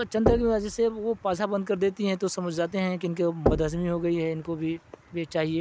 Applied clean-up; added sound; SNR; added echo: none; Knock; 5 dB; none.